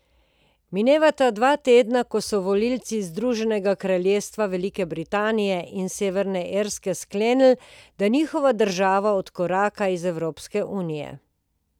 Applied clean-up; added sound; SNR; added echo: none; none; none; none.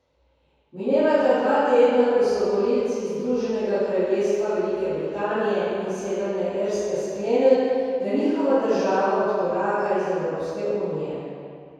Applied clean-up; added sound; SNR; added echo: none; none; none; reverberation time 2.2 s.